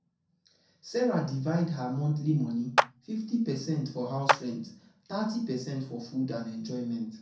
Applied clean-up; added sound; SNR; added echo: none; Clapping; 1 dB; reverberation time 0.5 s.